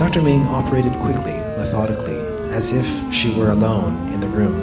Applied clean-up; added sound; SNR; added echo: none; Siren; 7 dB; none.